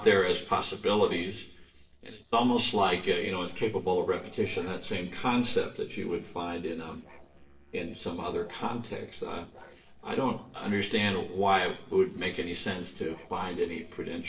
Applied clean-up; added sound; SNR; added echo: neural separator model SepFormer DNS4.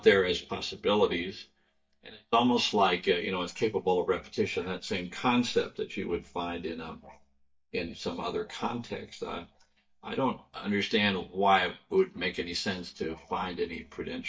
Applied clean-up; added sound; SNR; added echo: neural mask model DeepFilterNet 3.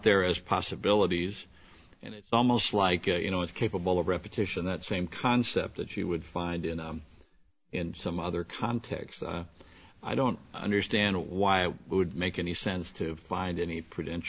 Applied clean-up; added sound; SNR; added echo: none; none; none; none.